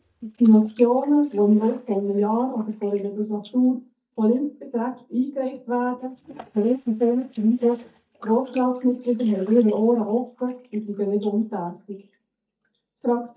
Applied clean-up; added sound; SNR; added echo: neural mask model DeepFilterNet 3.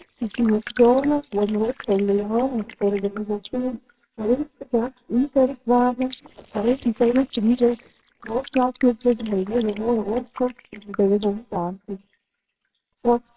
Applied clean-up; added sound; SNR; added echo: neural separator model SepFormer WHAMR!.